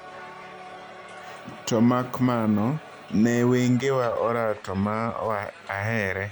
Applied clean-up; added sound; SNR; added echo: none; Crowd; 18 dB; none.